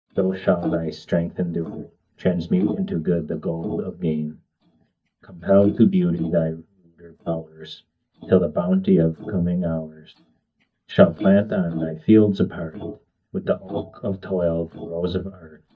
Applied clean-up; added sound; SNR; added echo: neural mask model DeepFilterNet 3.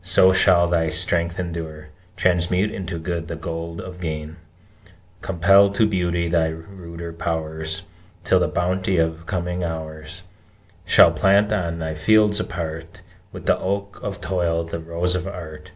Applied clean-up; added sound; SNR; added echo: none; none; none; none.